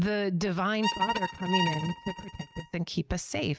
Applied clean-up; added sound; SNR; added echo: neural mask model RNNoise.